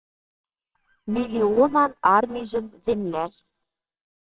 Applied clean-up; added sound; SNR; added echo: neural separator model SepFormer WHAMR!.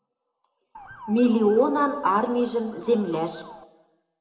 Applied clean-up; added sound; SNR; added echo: none; Motor vehicle (road) / Siren; 20 dB; reverberation time 0.6 s.